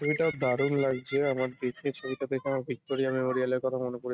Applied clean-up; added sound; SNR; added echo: neural mask model RNNoise.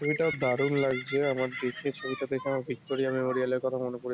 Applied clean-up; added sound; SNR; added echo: none; Bird; 12 dB; none.